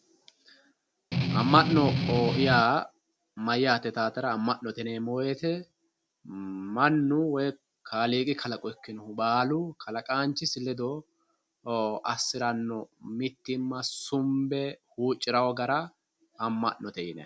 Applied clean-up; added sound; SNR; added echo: none; Strum; -2 dB; none.